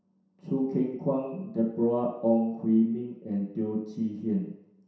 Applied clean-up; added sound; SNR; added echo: none; none; none; reverberation time 0.7 s.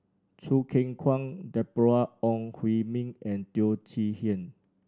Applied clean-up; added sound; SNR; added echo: none; none; none; none.